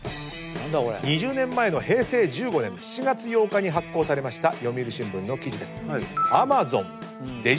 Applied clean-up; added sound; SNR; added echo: none; none; none; none.